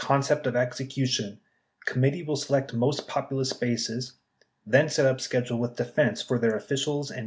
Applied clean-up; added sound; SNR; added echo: none; none; none; none.